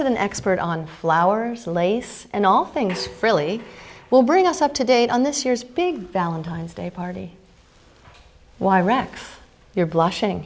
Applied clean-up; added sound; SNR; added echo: none; none; none; none.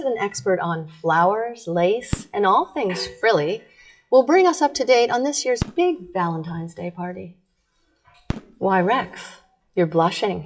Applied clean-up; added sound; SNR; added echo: classical method WPE with log-MMSE.